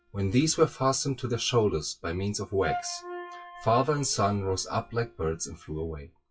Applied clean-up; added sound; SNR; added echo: classical method WPE with log-MMSE.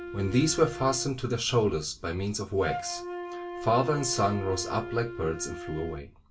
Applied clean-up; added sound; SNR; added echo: none; Wind instrument, woodwind instrument; 11 dB; reverberation time 0.2 s.